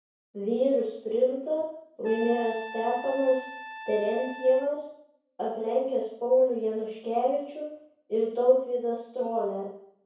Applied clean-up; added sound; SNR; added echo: none; Trumpet; 13 dB; reverberation time 0.6 s.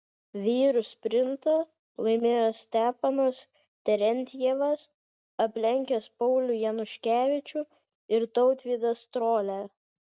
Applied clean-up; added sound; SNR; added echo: none; none; none; none.